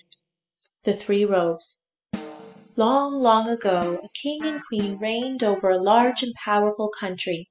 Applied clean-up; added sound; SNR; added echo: classical method spectral subtraction.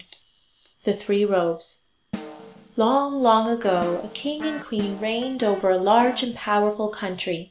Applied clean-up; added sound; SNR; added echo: none; Guitar + Snare drum; 14 dB; none.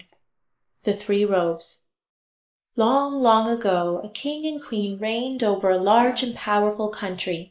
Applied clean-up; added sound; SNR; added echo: neural mask model Resemble Enhance denoiser.